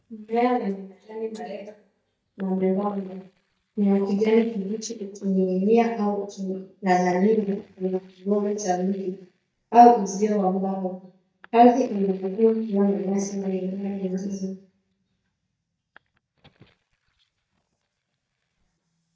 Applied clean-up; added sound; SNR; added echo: neural mask model DeepFilterNet 3.